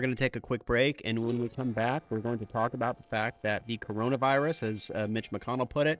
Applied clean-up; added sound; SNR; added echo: neural separator model SepFormer DNS4.